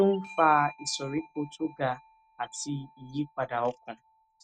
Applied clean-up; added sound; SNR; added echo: neural mask model RNNoise.